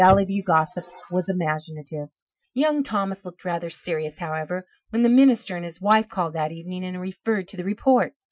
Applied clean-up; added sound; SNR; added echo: classical method Wiener filter.